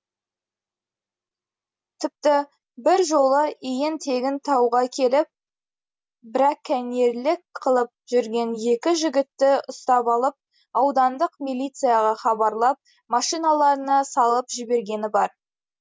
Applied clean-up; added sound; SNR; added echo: none; none; none; none.